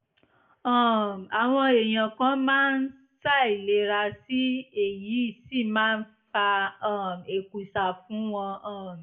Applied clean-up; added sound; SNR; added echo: none; none; none; reverberation time 0.3 s.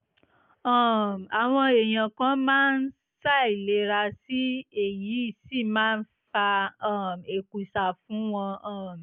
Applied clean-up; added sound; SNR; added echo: none; none; none; none.